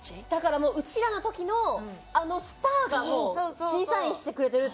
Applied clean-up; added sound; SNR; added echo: none; none; none; none.